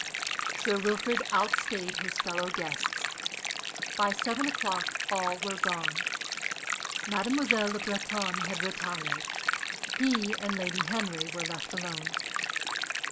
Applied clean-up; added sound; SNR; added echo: none; Stream; -1 dB; none.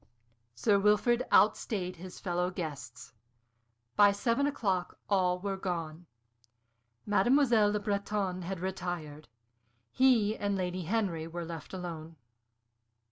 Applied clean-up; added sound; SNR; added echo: none; none; none; none.